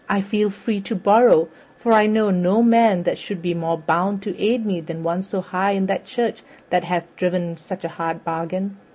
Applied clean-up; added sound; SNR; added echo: none; none; none; none.